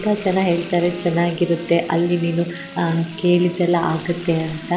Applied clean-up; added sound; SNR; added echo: none; Frying (food) + Wind instrument, woodwind instrument; 17 dB; none.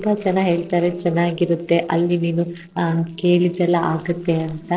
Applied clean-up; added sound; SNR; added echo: neural separator model SepFormer DNS4.